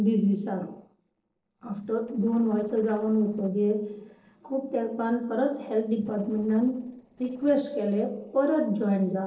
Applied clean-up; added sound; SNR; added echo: neural separator model SepFormer DNS4.